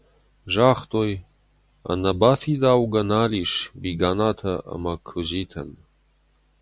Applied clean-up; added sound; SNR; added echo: none; none; none; none.